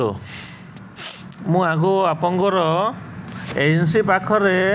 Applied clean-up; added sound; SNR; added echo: none; none; none; none.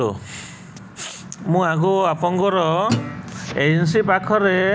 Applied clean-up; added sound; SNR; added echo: none; Guitar; 9 dB; none.